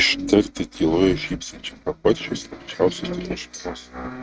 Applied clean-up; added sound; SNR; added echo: neural mask model RNNoise.